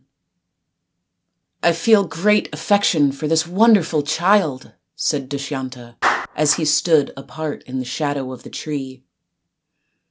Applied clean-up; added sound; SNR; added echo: none; Clapping; 13 dB; none.